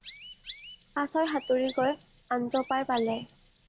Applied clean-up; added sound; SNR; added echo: none; Chirp, tweet; 17 dB; none.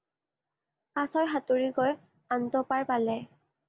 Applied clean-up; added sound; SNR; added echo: none; none; none; none.